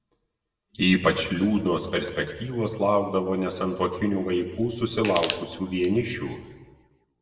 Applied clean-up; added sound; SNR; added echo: none; Crushing; 8 dB; reverberation time 1.3 s.